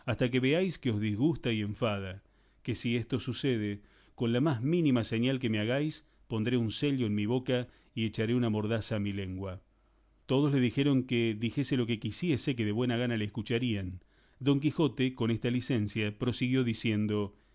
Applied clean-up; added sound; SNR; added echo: none; none; none; none.